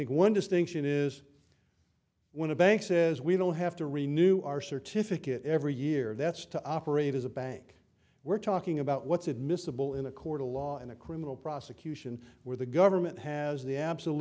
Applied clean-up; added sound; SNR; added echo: none; none; none; none.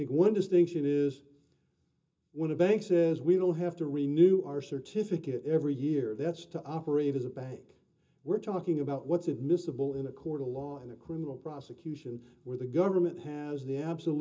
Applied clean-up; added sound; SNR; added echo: none; none; none; reverberation time 0.2 s.